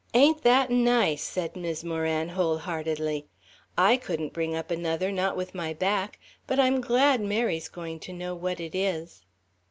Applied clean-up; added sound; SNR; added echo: none; none; none; none.